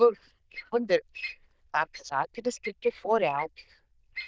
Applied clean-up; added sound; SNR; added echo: neural diffusion model UNIVERSE++.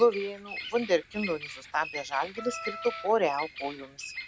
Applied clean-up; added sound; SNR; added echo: none; Bird vocalization, bird call, bird song + Wind instrument, woodwind instrument; 11 dB; none.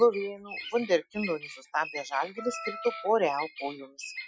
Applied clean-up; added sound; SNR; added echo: classical method Wiener filter.